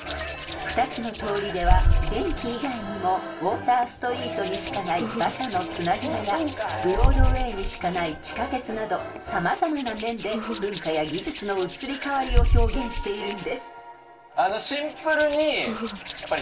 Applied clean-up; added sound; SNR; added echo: none; Hands; 1 dB; reverberation time 0.2 s.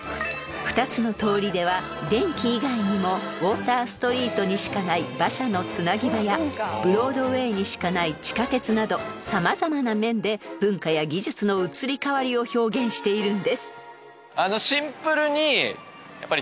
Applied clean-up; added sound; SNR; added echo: none; none; none; none.